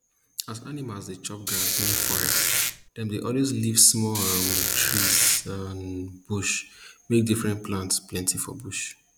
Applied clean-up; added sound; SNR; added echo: none; Squeak; -3 dB; none.